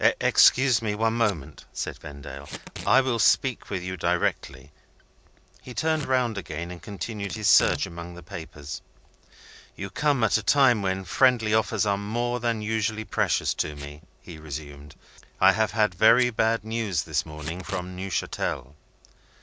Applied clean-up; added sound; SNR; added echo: none; Packing tape, duct tape / Tearing; 19 dB; none.